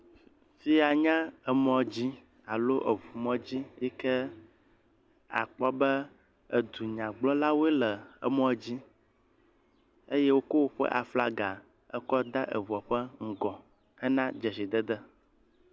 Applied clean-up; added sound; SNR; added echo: none; none; none; none.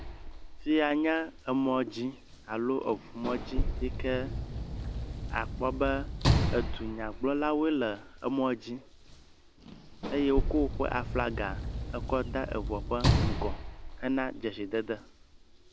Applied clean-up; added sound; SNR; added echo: none; Sliding door / Slam; 2 dB; none.